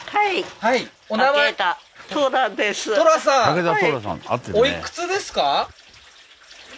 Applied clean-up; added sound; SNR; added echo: none; none; none; none.